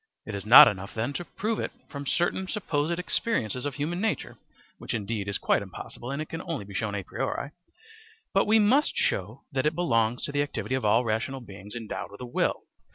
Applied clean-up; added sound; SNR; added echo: none; none; none; none.